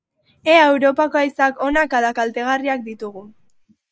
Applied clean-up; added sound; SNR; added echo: neural mask model Resemble Enhance denoiser.